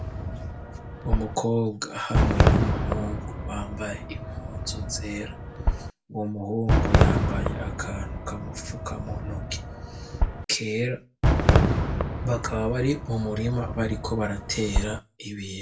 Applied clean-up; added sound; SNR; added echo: none; Fireworks; -5 dB; reverberation time 0.2 s.